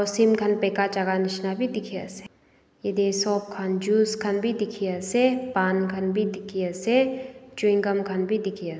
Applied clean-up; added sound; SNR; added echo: none; none; none; none.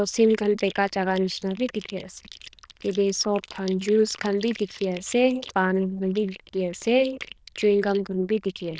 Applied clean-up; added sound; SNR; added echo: neural diffusion model UNIVERSE++.